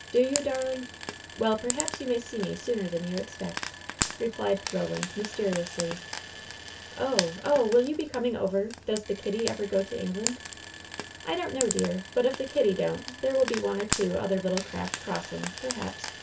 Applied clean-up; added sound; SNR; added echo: none; Frying (food); 7 dB; reverberation time 0.2 s.